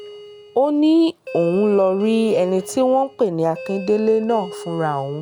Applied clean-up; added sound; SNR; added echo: none; Doorbell; 17 dB; none.